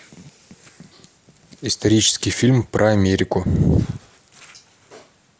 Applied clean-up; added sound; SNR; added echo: none; none; none; none.